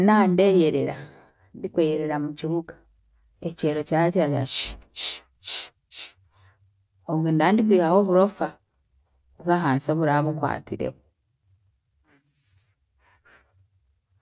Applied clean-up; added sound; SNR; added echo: none; none; none; none.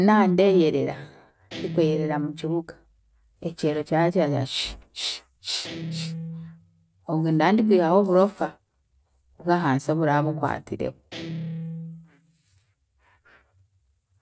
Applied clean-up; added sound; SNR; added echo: none; Guitar; 13 dB; none.